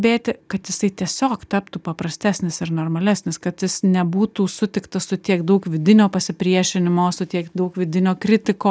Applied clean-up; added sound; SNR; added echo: none; none; none; none.